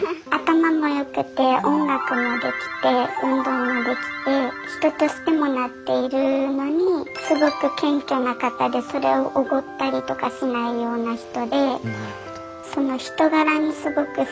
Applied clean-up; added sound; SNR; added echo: none; none; none; none.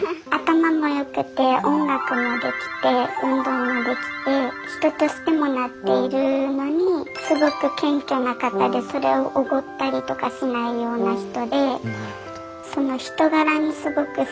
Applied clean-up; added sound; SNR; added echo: none; Brass instrument; 6 dB; none.